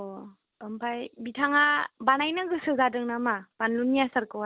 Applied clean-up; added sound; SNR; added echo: none; none; none; none.